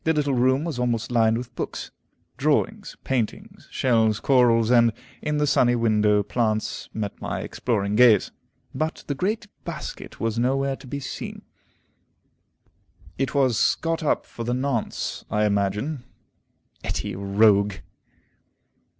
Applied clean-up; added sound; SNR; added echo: none; none; none; none.